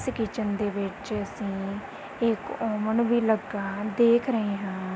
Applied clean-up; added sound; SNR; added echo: none; none; none; none.